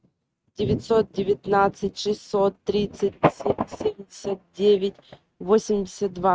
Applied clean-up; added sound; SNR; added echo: neural mask model RNNoise.